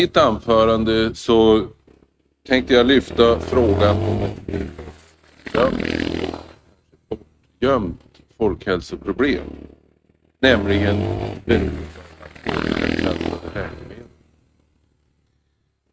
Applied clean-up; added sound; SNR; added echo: neural mask model RNNoise.